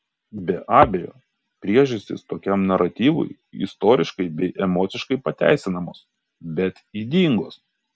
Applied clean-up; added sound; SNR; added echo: none; none; none; none.